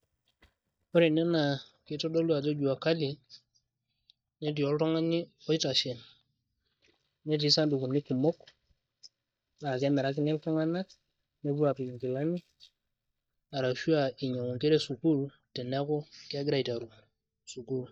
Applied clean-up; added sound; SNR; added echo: neural mask model DeepFilterNet 3.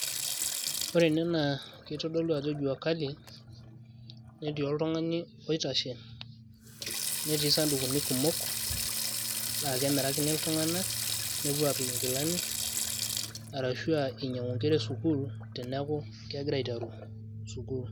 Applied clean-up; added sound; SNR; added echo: none; Sink (filling or washing); 4 dB; none.